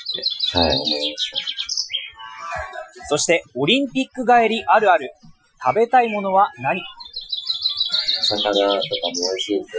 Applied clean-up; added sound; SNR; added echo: classical method Wiener filter.